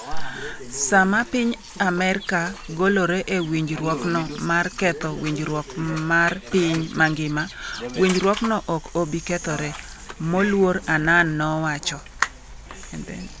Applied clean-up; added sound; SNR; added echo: none; none; none; none.